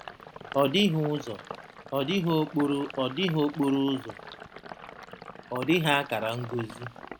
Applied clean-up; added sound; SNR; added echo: none; Sink (filling or washing); 14 dB; none.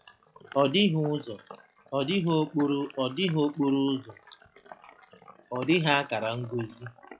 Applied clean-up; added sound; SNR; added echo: classical method log-MMSE.